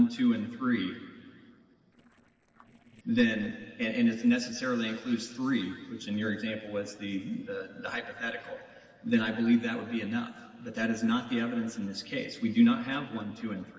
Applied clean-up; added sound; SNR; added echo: neural separator model SepFormer DNS4.